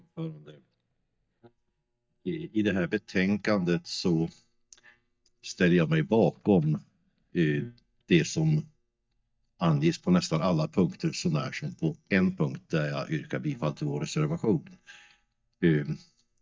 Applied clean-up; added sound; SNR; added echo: neural mask model DeepFilterNet 3.